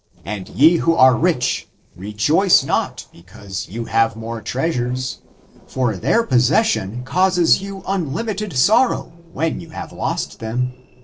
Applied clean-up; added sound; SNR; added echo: neural separator model SepFormer DNS4.